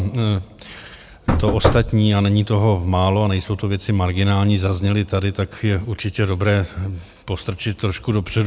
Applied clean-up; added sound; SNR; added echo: none; Knock / Wood; 0 dB; none.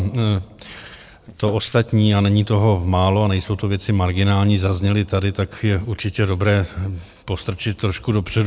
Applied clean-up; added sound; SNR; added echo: neural separator model SepFormer DNS4.